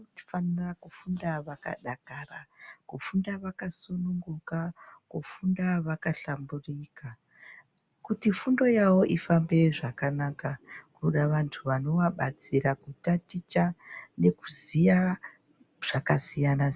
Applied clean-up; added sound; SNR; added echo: none; none; none; none.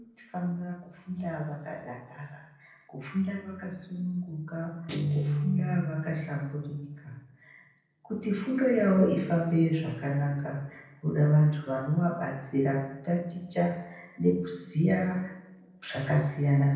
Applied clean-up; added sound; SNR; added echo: neural separator model SepFormer DNS4.